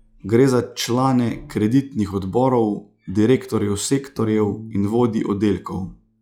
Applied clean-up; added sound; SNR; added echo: classical method log-MMSE.